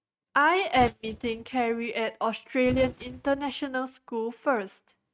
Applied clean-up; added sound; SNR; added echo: neural mask model RNNoise.